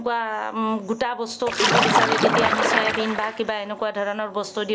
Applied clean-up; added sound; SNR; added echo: none; Splash, splatter; -4 dB; none.